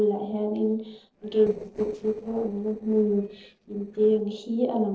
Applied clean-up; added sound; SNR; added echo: neural separator model SepFormer DNS4.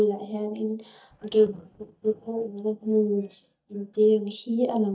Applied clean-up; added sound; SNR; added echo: neural mask model DeepFilterNet 3.